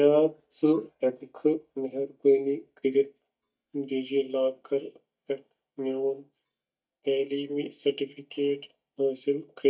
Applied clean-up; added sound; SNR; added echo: neural mask model DeepFilterNet 3.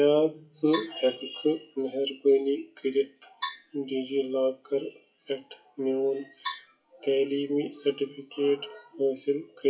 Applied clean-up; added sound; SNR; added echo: classical method WPE with log-MMSE.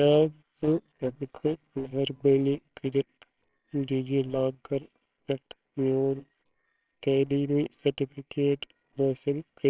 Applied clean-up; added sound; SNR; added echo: neural separator model SepFormer WHAMR!.